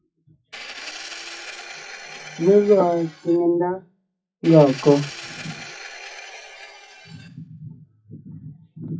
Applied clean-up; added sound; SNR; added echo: classical method WPE with log-MMSE.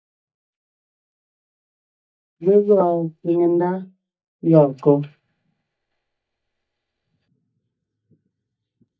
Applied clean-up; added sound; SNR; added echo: neural mask model DeepFilterNet 3.